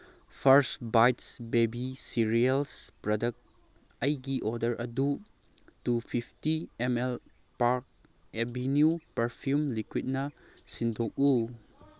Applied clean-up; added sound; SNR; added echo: none; none; none; none.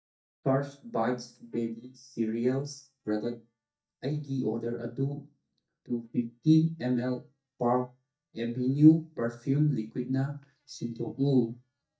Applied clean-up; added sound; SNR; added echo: neural mask model DeepFilterNet 3.